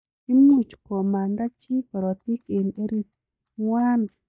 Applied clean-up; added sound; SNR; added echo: neural mask model DeepFilterNet 3.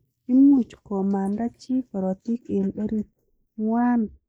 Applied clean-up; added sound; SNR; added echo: neural mask model Resemble Enhance denoiser.